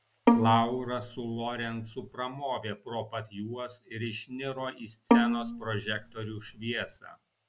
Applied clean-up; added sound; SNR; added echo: none; Bowed string instrument; -4 dB; none.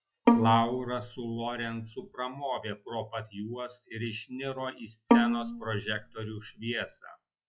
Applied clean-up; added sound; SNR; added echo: classical method log-MMSE.